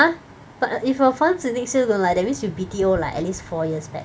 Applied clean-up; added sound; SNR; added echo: none; none; none; none.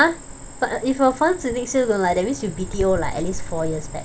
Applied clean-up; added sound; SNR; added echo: none; Cricket; 10 dB; none.